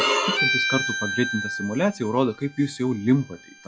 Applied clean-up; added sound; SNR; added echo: classical method log-MMSE.